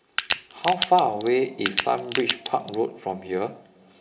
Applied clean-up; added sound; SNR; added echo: none; Crack; 5 dB; reverberation time 2.6 s.